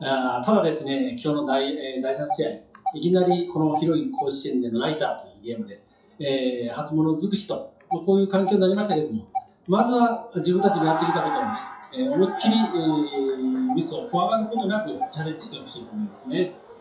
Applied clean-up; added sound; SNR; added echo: classical method WPE with log-MMSE.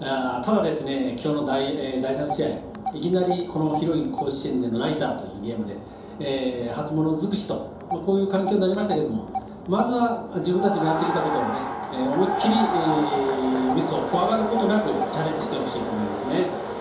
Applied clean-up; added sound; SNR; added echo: none; Telephone; 11 dB; reverberation time 2.8 s.